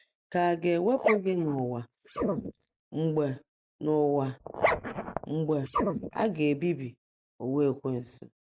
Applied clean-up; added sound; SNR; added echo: neural mask model Resemble Enhance denoiser.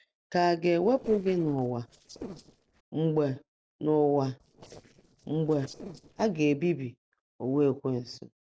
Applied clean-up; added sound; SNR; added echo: neural separator model SepFormer DNS4.